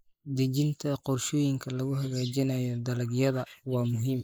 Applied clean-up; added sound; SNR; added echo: neural mask model Resemble Enhance denoiser.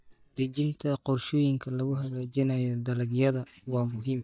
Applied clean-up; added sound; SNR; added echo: neural mask model DeepFilterNet 3.